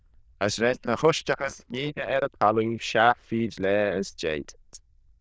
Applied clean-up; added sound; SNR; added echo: neural diffusion model UNIVERSE++.